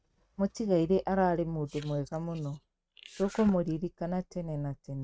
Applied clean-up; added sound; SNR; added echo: neural mask model RNNoise.